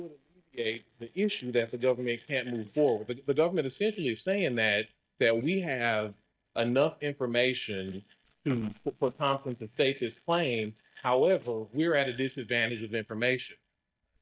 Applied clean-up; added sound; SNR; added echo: neural mask model DeepFilterNet 3.